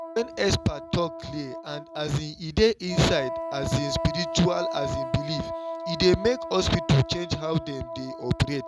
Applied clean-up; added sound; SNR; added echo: none; Wind instrument, woodwind instrument; 9 dB; none.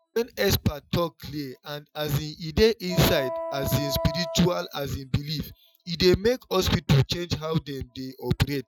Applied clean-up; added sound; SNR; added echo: classical method Wiener filter.